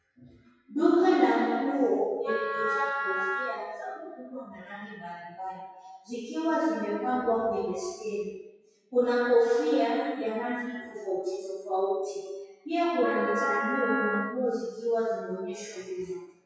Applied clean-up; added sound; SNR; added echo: classical method WPE with log-MMSE.